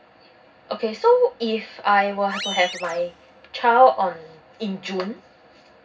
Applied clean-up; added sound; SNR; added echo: none; Animal; 12 dB; reverberation time 0.4 s.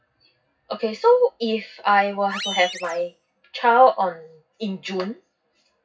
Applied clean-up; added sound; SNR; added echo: classical method WPE with log-MMSE.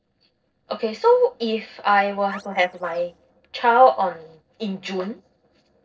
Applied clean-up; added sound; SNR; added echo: neural separator model SepFormer DNS4.